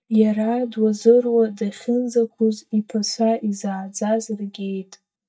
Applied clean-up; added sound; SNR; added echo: neural mask model DeepFilterNet 3.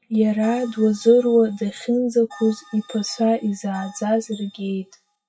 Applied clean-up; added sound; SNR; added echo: classical method WPE with log-MMSE.